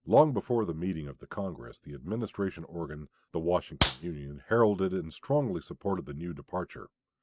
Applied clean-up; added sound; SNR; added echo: neural mask model RNNoise.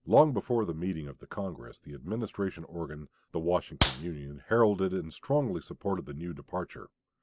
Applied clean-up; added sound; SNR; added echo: none; Clapping; 1 dB; none.